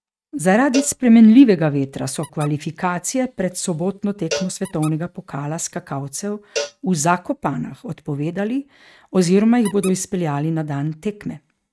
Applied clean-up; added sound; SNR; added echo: neural mask model RNNoise.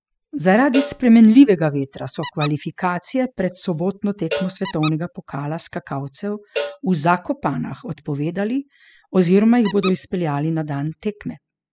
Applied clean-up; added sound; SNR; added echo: classical method spectral subtraction.